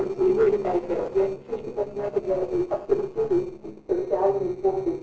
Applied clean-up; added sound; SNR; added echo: neural separator model SepFormer DNS4.